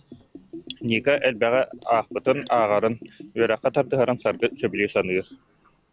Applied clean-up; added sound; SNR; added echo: none; Bathtub (filling or washing) / Gurgling; 17 dB; none.